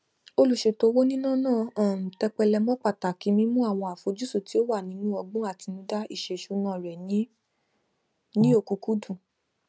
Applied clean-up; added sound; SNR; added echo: none; none; none; none.